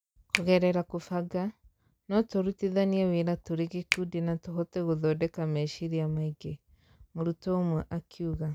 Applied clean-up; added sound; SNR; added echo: none; Finger snapping; 10 dB; none.